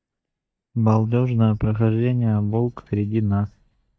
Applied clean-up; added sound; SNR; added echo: neural mask model DeepFilterNet 3.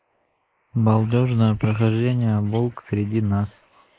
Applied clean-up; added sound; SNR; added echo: neural mask model Resemble Enhance denoiser.